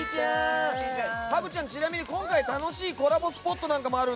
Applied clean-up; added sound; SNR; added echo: none; none; none; none.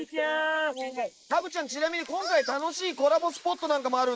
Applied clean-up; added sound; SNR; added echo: neural mask model Resemble Enhance denoiser.